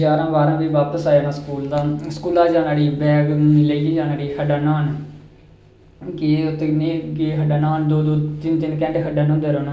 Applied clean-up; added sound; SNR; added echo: none; none; none; none.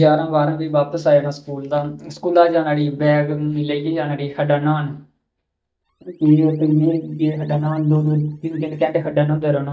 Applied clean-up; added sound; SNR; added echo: neural mask model DeepFilterNet 3.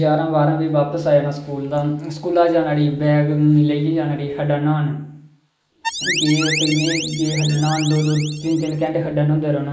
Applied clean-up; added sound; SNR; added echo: neural mask model Resemble Enhance denoiser.